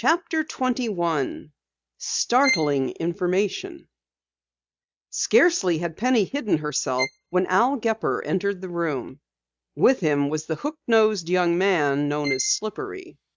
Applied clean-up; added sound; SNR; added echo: neural mask model RNNoise.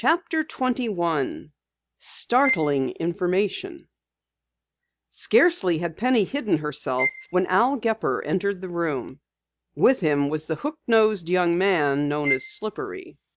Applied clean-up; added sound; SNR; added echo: none; Bowed string instrument; 7 dB; none.